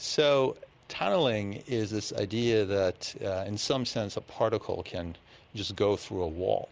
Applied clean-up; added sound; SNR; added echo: none; none; none; none.